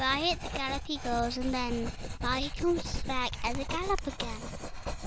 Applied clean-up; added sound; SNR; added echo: none; Writing; 3 dB; none.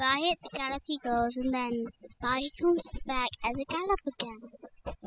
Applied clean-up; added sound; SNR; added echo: classical method spectral subtraction.